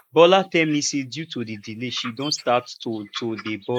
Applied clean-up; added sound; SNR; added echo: neural mask model Resemble Enhance denoiser.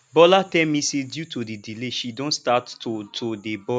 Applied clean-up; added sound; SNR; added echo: none; none; none; none.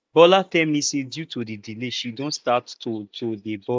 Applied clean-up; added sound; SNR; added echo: neural mask model DeepFilterNet 3.